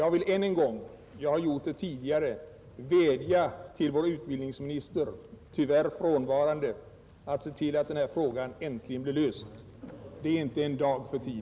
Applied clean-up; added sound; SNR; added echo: none; none; none; none.